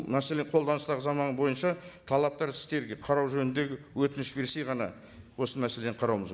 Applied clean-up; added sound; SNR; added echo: none; none; none; none.